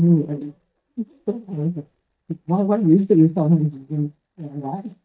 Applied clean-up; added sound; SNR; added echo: neural mask model DeepFilterNet 3.